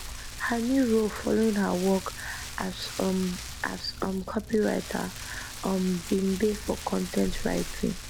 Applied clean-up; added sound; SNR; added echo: none; Rain; 10 dB; none.